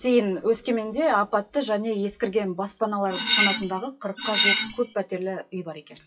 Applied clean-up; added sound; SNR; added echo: classical method WPE with log-MMSE.